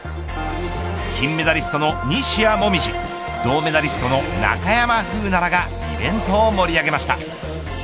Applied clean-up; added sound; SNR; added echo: none; none; none; none.